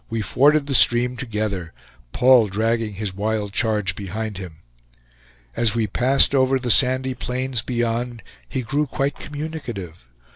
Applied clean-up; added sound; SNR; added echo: none; Crushing; 15 dB; none.